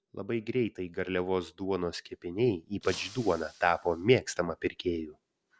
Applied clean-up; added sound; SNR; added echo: none; Shatter; 19 dB; none.